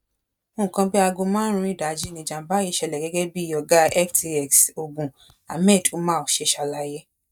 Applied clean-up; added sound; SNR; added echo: neural mask model DeepFilterNet 3.